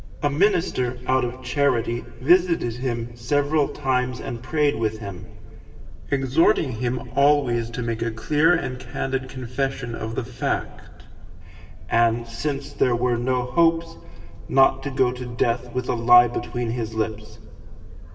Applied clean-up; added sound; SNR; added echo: none; Boat, Water vehicle; 11 dB; reverberation time 2.3 s.